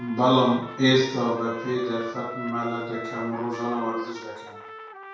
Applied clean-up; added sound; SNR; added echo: none; Trumpet; 14 dB; reverberation time 0.6 s.